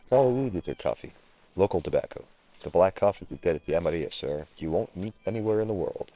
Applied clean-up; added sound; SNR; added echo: neural separator model SepFormer WHAMR!.